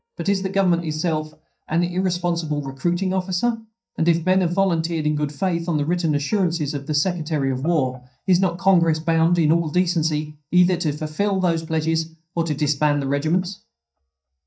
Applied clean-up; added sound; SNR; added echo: neural mask model DeepFilterNet 3.